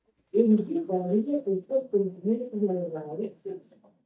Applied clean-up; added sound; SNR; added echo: neural mask model DeepFilterNet 3.